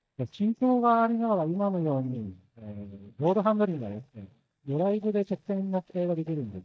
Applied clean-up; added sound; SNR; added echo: neural mask model DeepFilterNet 3.